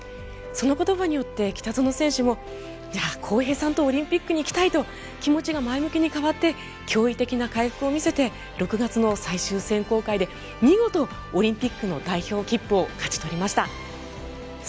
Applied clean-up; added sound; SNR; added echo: none; none; none; none.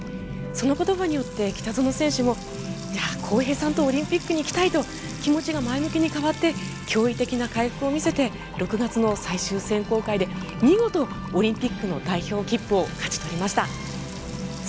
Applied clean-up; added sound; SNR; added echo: none; Trickle, dribble / Water tap, faucet / Music; 10 dB; none.